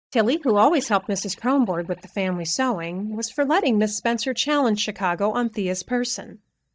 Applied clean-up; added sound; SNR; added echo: neural mask model DeepFilterNet 3.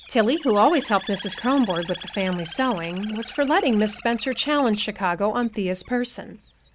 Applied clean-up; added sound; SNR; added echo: none; Bird; 16 dB; none.